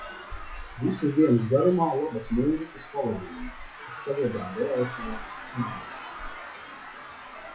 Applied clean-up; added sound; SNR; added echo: classical method WPE with log-MMSE.